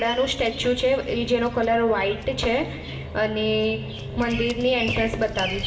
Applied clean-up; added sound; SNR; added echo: none; Bird vocalization, bird call, bird song; 14 dB; reverberation time 1.3 s.